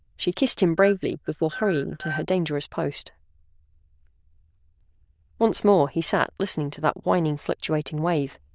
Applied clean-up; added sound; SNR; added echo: neural diffusion model UNIVERSE++.